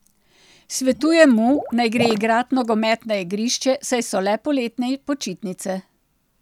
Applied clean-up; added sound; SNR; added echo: none; Water / Liquid; 13 dB; none.